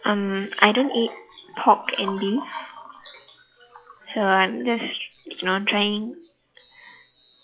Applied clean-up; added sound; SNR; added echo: classical method log-MMSE.